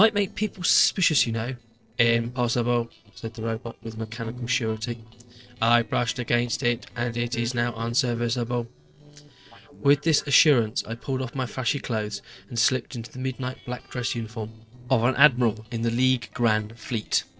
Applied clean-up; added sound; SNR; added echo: neural separator model SepFormer DNS4.